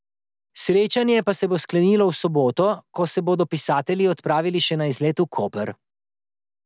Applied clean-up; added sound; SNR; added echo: none; none; none; none.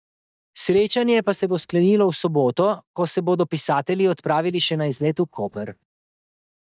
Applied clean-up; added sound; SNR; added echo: neural mask model DeepFilterNet 3.